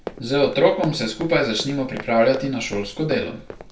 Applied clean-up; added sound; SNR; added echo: none; Run; 15 dB; reverberation time 0.2 s.